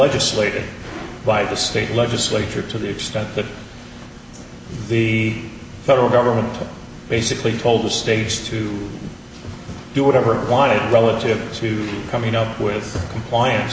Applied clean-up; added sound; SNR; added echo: none; none; none; none.